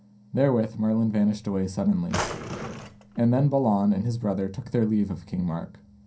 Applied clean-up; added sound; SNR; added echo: none; Drawer open or close; 8 dB; reverberation time 0.3 s.